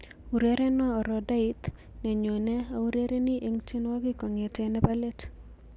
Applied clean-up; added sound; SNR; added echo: none; none; none; none.